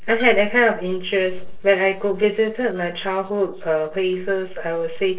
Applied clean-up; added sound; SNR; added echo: neural separator model SepFormer DNS4.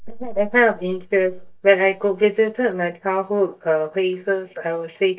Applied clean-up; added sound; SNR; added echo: neural mask model DeepFilterNet 3.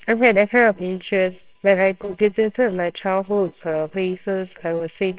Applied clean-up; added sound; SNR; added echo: neural separator model SepFormer WHAMR!.